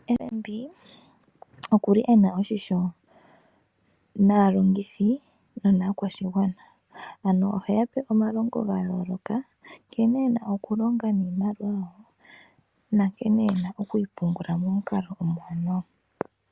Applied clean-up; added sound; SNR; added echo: none; none; none; none.